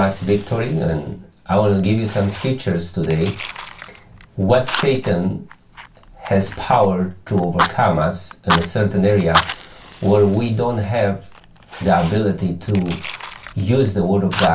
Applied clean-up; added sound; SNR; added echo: none; Fire; 11 dB; reverberation time 0.2 s.